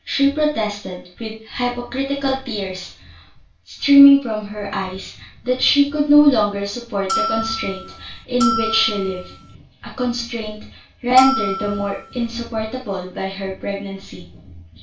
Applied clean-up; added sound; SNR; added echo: none; Bell; 5 dB; reverberation time 0.3 s.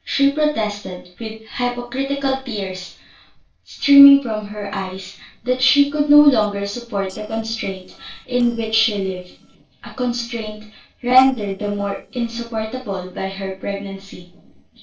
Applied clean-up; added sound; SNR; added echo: neural separator model SepFormer DNS4.